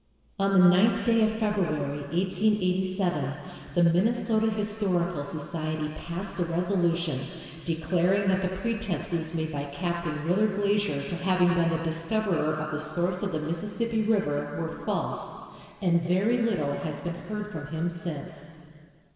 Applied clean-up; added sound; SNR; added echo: none; none; none; reverberation time 2.2 s.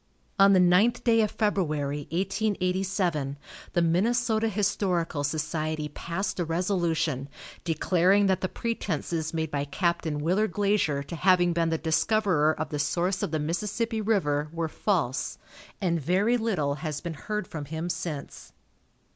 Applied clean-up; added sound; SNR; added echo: none; none; none; none.